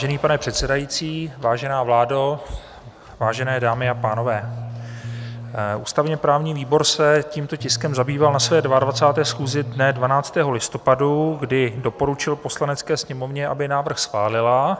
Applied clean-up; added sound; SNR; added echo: none; Bass guitar; 10 dB; none.